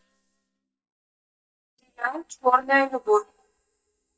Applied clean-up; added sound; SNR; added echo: neural mask model DeepFilterNet 3.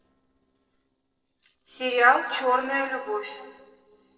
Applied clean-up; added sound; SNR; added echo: neural separator model SepFormer DNS4.